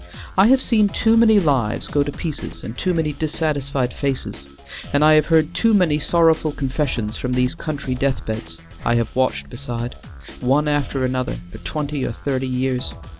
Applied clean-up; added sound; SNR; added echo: none; Drum kit; 16 dB; none.